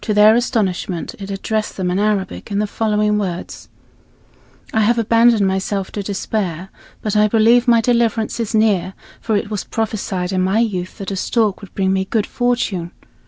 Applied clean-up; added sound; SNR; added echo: none; none; none; none.